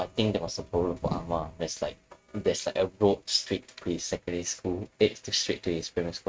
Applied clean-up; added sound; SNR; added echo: neural mask model RNNoise.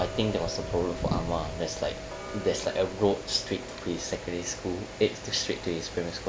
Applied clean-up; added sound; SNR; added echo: none; Tick-tock; 14 dB; none.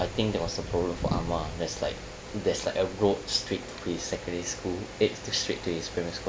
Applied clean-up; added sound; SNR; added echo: none; none; none; none.